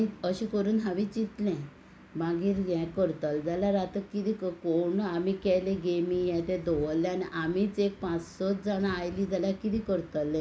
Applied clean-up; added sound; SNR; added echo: none; none; none; none.